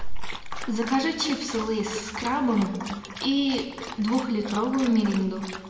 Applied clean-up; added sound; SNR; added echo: none; Dog; 13 dB; reverberation time 1.1 s.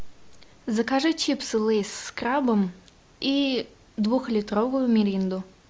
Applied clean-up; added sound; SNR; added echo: none; none; none; none.